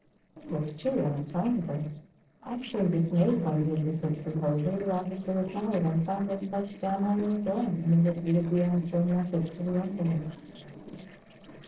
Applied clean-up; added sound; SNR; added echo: neural separator model SepFormer DNS4.